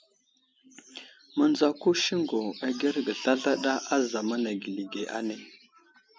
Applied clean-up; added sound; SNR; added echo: none; none; none; none.